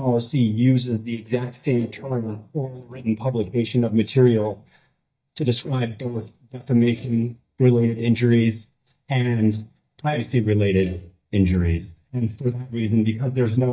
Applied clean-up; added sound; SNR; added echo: neural mask model DeepFilterNet 3.